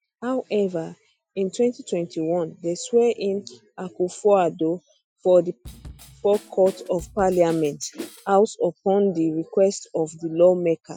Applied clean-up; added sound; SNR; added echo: classical method Wiener filter.